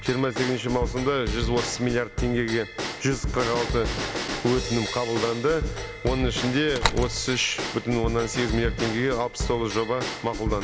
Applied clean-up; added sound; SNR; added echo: none; Bell / Drum / Drum kit + Slam; 4 dB; none.